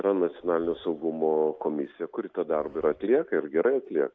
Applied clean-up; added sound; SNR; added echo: none; none; none; none.